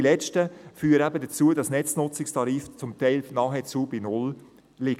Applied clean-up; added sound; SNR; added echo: none; none; none; none.